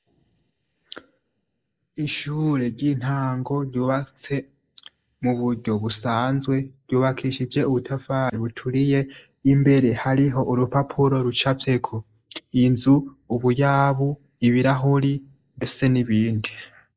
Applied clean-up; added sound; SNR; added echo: neural mask model Resemble Enhance denoiser.